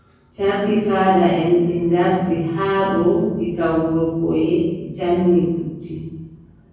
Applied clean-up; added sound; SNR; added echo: none; none; none; reverberation time 1.3 s.